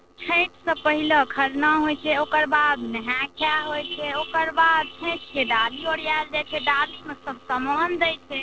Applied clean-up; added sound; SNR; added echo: neural separator model SepFormer DNS4.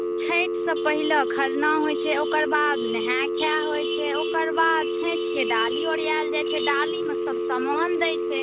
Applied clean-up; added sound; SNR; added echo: none; Telephone; 0 dB; none.